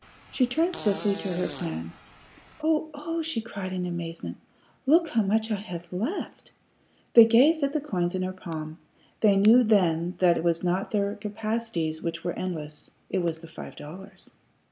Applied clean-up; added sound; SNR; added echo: none; Fart; 13 dB; none.